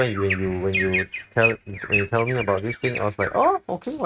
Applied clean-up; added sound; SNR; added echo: neural mask model RNNoise.